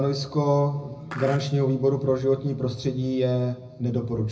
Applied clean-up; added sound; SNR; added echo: none; Skateboard; 15 dB; reverberation time 0.4 s.